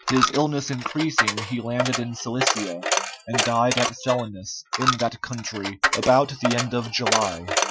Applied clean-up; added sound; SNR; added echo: classical method Wiener filter.